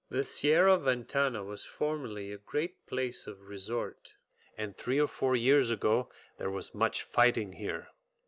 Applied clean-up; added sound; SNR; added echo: none; none; none; none.